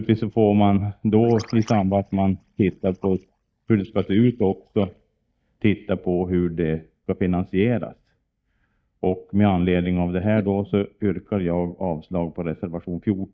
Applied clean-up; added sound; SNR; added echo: neural mask model DeepFilterNet 3.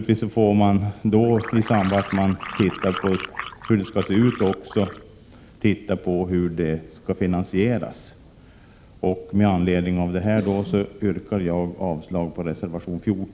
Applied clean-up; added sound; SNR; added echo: none; Liquid; 10 dB; none.